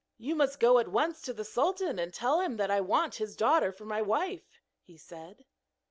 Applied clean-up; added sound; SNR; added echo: none; none; none; none.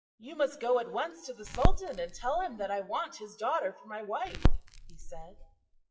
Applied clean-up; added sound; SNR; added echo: classical method WPE with log-MMSE.